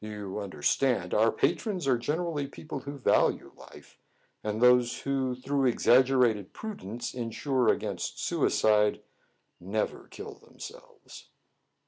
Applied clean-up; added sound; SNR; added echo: none; none; none; none.